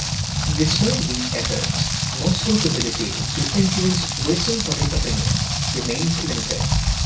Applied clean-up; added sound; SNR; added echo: none; Rain; -3 dB; reverberation time 0.2 s.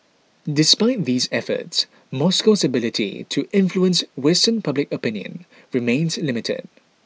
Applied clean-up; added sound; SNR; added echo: none; none; none; none.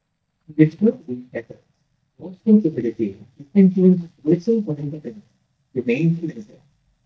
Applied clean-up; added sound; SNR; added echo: neural mask model DeepFilterNet 3.